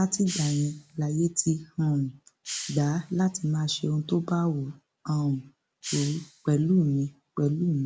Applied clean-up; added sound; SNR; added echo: none; Hiss; 15 dB; none.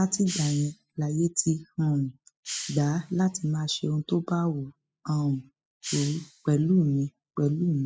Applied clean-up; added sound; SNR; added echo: classical method spectral subtraction.